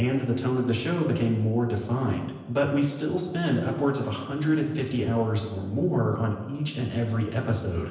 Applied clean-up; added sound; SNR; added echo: none; none; none; reverberation time 1.0 s.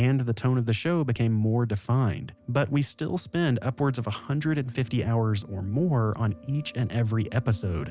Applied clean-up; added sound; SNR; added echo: none; none; none; none.